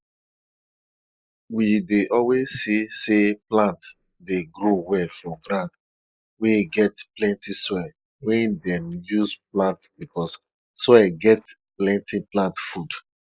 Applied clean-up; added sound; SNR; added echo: neural mask model Resemble Enhance denoiser.